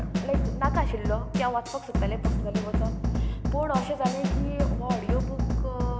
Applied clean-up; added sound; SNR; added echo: none; Drum / Drum kit; -5 dB; none.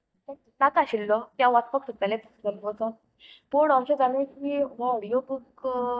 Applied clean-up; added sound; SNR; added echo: neural mask model DeepFilterNet 3.